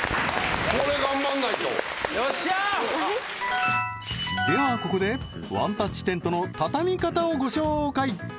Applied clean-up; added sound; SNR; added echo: none; Fire; 15 dB; none.